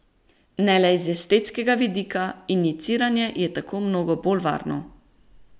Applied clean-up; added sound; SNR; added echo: none; none; none; none.